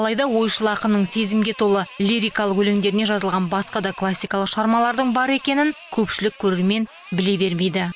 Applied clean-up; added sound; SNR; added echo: none; none; none; none.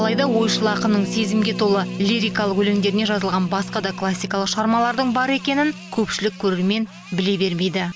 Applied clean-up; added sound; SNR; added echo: none; Harp; 9 dB; none.